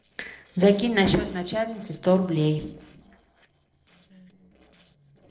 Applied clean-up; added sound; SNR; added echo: neural separator model SepFormer DNS4.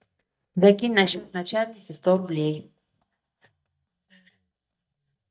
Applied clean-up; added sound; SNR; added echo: neural mask model DeepFilterNet 3.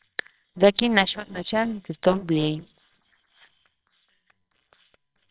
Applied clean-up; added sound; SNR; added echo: neural separator model SepFormer WHAMR!.